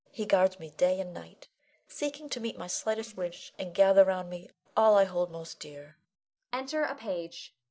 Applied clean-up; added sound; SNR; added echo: neural separator model SepFormer DNS4.